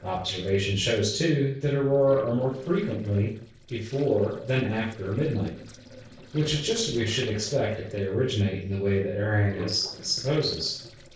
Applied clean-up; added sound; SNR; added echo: neural separator model SepFormer DNS4.